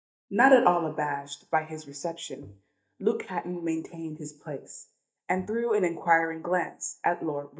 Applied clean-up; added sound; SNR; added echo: neural mask model DeepFilterNet 3.